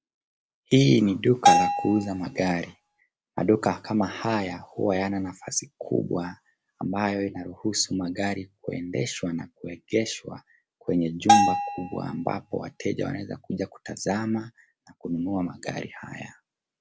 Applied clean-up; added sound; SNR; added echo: none; Bell; -3 dB; none.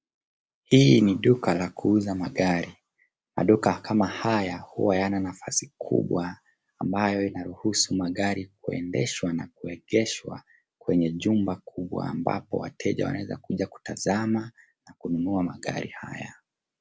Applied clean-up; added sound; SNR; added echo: none; none; none; none.